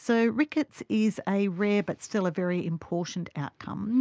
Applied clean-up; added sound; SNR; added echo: none; none; none; none.